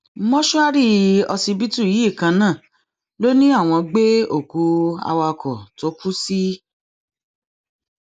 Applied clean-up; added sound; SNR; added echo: none; none; none; none.